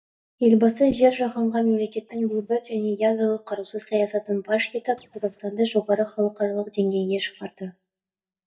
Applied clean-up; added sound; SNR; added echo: neural mask model DeepFilterNet 3.